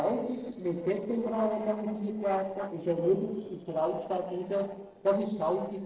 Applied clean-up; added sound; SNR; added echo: neural separator model SepFormer DNS4.